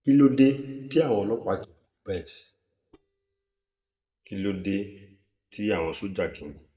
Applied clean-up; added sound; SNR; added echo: neural mask model DeepFilterNet 3.